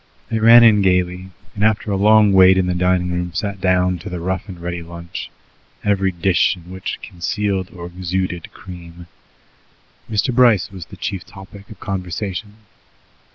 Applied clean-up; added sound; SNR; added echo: none; none; none; none.